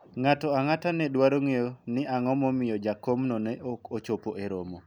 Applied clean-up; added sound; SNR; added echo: none; none; none; none.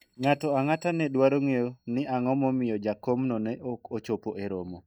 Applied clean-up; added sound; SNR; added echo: neural mask model DeepFilterNet 3.